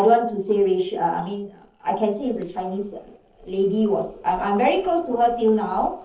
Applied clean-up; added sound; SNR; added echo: neural separator model SepFormer DNS4.